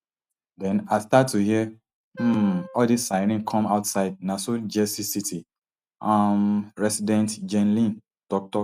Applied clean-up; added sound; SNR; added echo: neural mask model RNNoise.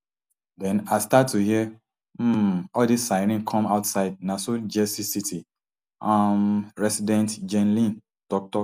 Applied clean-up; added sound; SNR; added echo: none; none; none; none.